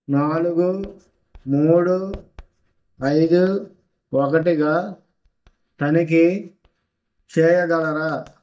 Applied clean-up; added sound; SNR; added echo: neural mask model DeepFilterNet 3.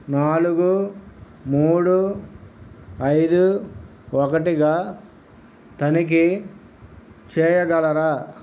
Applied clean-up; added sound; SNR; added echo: none; none; none; none.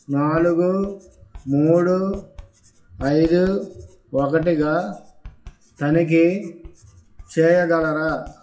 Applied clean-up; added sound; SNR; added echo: classical method WPE with log-MMSE.